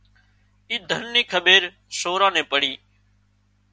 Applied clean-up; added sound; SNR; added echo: none; none; none; none.